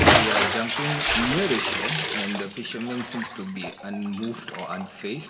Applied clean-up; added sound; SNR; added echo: none; Bathtub (filling or washing) / Splash, splatter; -5 dB; reverberation time 1.4 s.